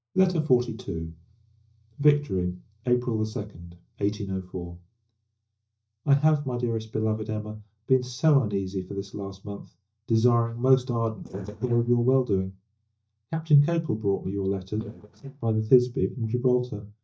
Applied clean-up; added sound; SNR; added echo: neural mask model DeepFilterNet 3.